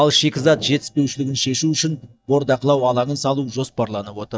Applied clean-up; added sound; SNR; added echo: neural mask model DeepFilterNet 3.